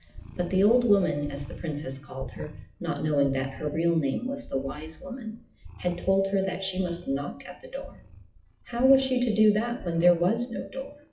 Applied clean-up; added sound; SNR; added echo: classical method WPE with log-MMSE.